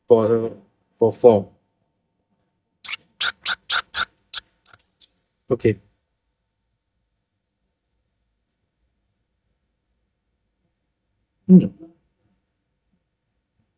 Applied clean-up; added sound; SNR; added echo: neural mask model DeepFilterNet 3.